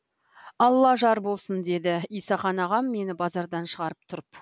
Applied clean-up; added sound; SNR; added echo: none; none; none; none.